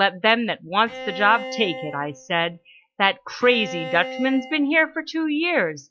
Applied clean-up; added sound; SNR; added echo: classical method log-MMSE.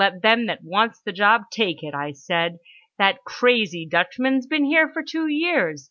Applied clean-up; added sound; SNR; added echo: none; none; none; none.